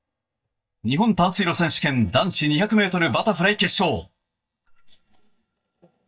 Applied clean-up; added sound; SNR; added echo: neural mask model DeepFilterNet 3.